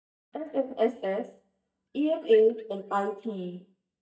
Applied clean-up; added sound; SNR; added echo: neural mask model DeepFilterNet 3.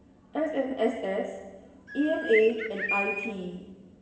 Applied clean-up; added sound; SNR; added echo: none; Bird; 3 dB; reverberation time 1.2 s.